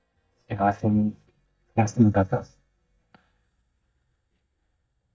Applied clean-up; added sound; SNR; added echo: neural mask model DeepFilterNet 3.